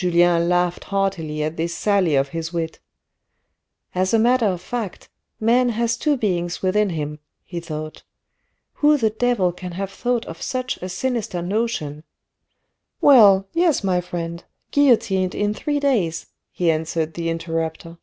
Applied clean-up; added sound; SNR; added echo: none; none; none; none.